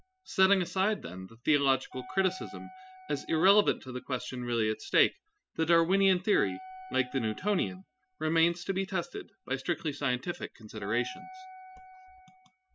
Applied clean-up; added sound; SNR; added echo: classical method spectral subtraction.